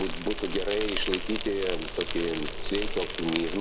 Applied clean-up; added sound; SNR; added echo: none; Insect; 1 dB; none.